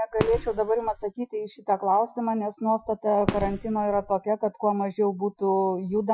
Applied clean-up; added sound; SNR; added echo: classical method Wiener filter.